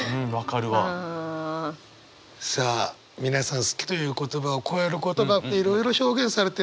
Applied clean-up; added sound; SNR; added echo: none; none; none; none.